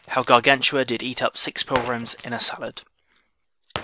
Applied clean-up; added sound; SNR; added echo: none; Shatter; 13 dB; none.